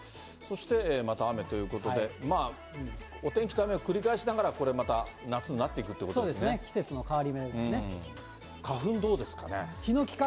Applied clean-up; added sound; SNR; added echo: none; none; none; none.